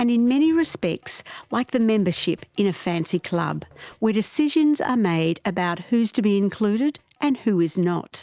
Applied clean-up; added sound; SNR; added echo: none; none; none; none.